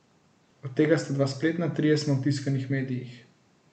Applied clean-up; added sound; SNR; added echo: none; none; none; none.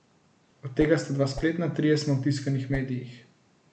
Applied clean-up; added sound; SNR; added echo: none; Whoosh, swoosh, swish; 14 dB; none.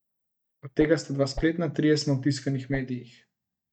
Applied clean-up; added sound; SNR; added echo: neural mask model DeepFilterNet 3.